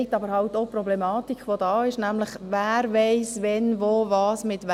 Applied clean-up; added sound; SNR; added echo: none; none; none; none.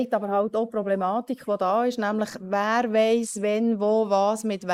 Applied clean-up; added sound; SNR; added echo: neural mask model Resemble Enhance denoiser.